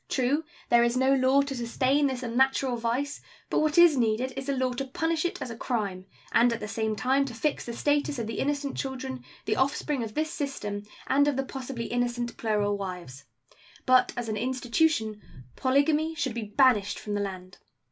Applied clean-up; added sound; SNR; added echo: none; none; none; none.